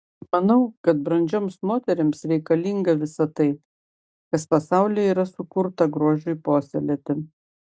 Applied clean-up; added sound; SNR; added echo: none; none; none; none.